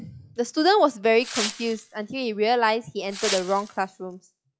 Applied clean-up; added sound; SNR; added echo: classical method log-MMSE.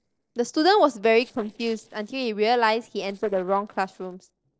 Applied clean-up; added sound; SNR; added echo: neural separator model SepFormer DNS4.